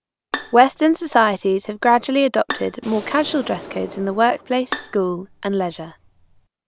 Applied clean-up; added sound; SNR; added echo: none; Bowed string instrument + Explosion; 15 dB; none.